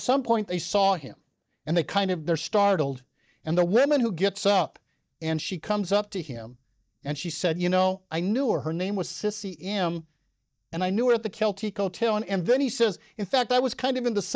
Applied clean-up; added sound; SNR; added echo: neural mask model DeepFilterNet 3.